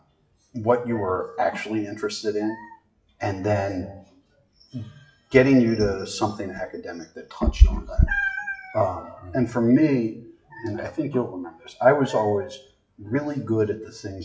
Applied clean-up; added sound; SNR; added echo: classical method WPE with log-MMSE.